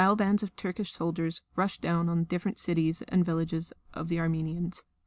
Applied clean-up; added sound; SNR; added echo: none; none; none; none.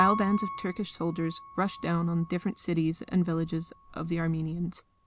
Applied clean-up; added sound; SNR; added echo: none; Piano; 9 dB; none.